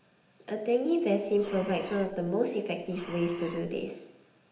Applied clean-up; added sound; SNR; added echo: none; Breathing; 17 dB; reverberation time 0.8 s.